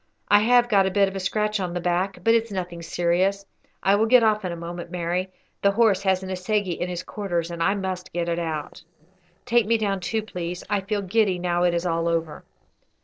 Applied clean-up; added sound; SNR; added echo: neural separator model SepFormer DNS4.